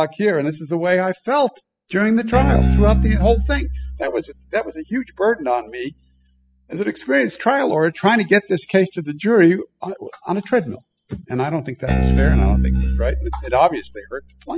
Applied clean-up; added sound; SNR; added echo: classical method spectral subtraction.